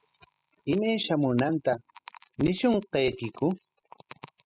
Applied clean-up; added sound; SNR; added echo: classical method spectral subtraction.